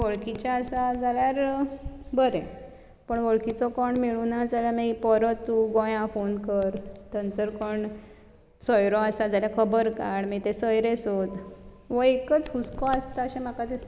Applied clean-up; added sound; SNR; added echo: none; none; none; none.